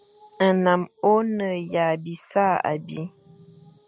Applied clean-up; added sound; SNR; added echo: none; none; none; none.